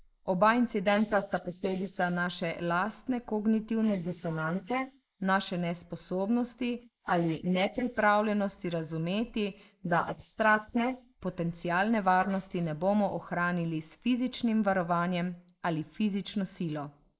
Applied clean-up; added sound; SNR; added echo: neural mask model Resemble Enhance denoiser.